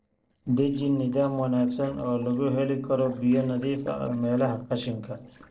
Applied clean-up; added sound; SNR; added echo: neural separator model SepFormer DNS4.